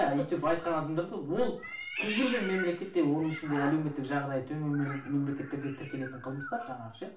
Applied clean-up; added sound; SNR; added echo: none; Meow; 12 dB; reverberation time 0.4 s.